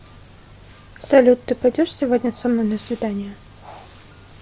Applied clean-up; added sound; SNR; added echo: none; none; none; none.